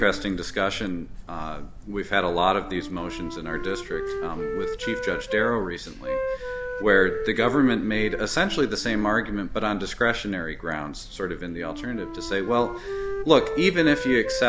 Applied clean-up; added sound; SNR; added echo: none; Wind instrument, woodwind instrument; 9 dB; none.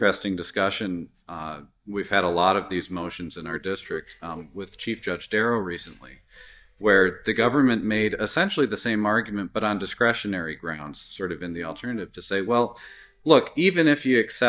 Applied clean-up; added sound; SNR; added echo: neural mask model DeepFilterNet 3.